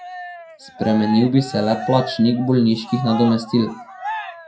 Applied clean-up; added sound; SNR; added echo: classical method WPE with log-MMSE.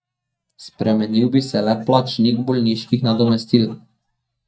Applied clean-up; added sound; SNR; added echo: neural mask model DeepFilterNet 3.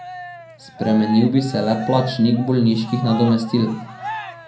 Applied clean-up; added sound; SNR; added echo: none; Cheering; 13 dB; reverberation time 0.6 s.